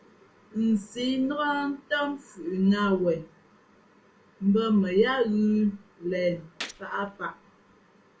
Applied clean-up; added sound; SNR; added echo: none; Gunshot, gunfire; 17 dB; reverberation time 0.2 s.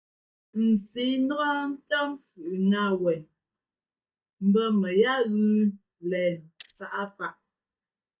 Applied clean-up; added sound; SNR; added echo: neural mask model DeepFilterNet 3.